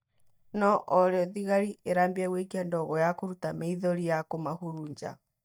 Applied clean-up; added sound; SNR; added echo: neural mask model DeepFilterNet 3.